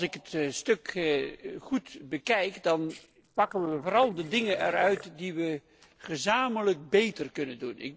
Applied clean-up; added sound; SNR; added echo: neural separator model SepFormer DNS4.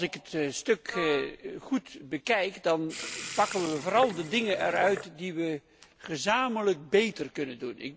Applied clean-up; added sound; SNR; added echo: none; Sink (filling or washing) / Water tap, faucet + Wind instrument, woodwind instrument; 10 dB; none.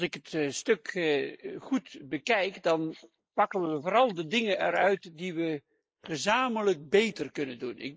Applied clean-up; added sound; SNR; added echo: neural mask model Resemble Enhance denoiser.